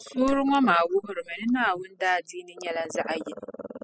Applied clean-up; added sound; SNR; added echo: classical method spectral subtraction.